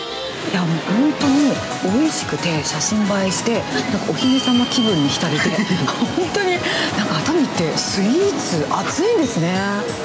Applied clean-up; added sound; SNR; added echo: none; none; none; none.